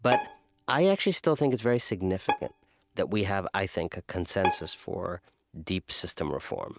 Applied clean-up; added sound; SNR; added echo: neural mask model RNNoise.